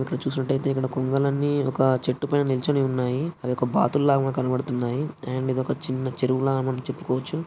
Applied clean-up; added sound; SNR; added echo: none; none; none; none.